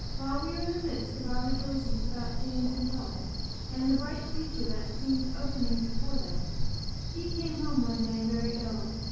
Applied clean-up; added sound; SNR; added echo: none; Cricket; -2 dB; reverberation time 1.3 s.